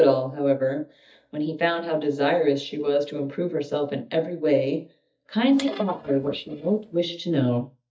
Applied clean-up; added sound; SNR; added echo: neural mask model DeepFilterNet 3.